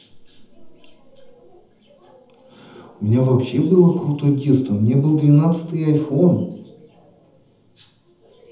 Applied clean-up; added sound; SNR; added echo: none; none; none; reverberation time 0.8 s.